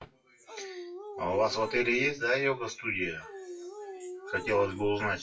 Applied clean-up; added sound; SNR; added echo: classical method WPE with log-MMSE.